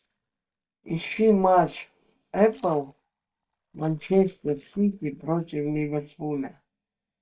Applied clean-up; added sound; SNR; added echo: neural mask model DeepFilterNet 3.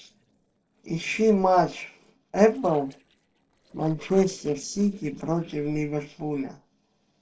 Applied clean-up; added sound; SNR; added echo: neural separator model SepFormer DNS4.